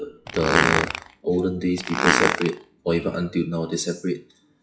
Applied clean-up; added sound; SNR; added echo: classical method WPE with log-MMSE.